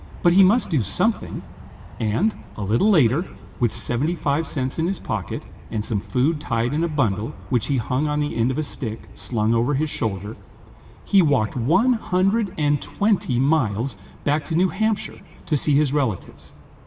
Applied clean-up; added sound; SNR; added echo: none; Aircraft; 19 dB; reverberation time 2.4 s.